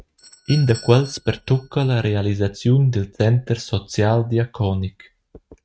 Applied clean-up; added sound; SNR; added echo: neural mask model RNNoise.